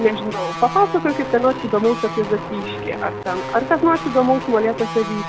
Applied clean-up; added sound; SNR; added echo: none; Guitar; 9 dB; none.